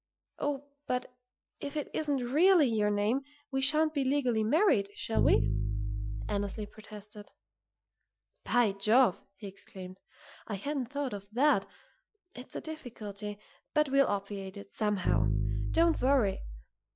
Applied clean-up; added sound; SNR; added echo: classical method Wiener filter.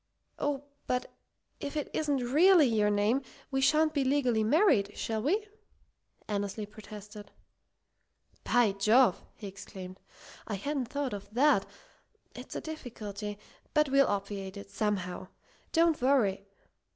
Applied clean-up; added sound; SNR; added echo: none; none; none; none.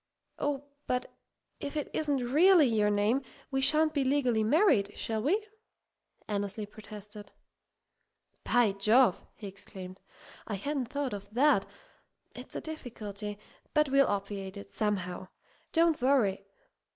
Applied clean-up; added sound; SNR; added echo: neural mask model Resemble Enhance denoiser.